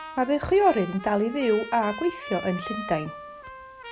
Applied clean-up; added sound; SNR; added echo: none; Trumpet; 13 dB; none.